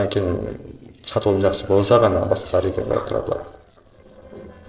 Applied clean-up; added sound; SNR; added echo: neural separator model SepFormer DNS4.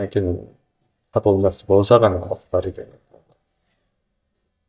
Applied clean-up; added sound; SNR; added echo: neural mask model DeepFilterNet 3.